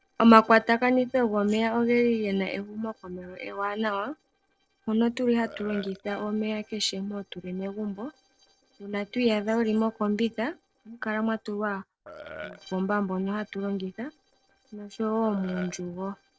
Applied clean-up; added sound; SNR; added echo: neural separator model SepFormer DNS4.